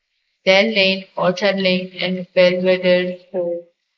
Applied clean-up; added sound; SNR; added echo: neural mask model Resemble Enhance denoiser.